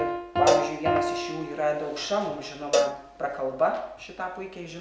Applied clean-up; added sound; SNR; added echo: none; Piano + Cowbell; 0 dB; none.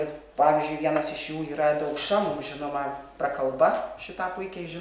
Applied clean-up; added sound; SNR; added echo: none; none; none; none.